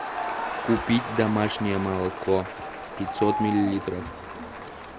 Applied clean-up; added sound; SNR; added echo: none; Crowd; 6 dB; none.